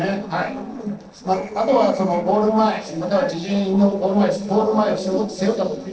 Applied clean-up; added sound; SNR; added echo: neural separator model SepFormer DNS4.